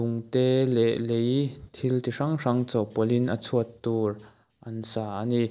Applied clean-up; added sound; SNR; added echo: none; none; none; none.